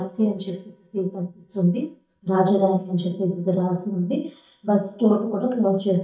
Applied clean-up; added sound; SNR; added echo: neural mask model DeepFilterNet 3.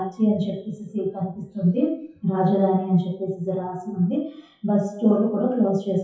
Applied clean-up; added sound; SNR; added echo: classical method WPE with log-MMSE.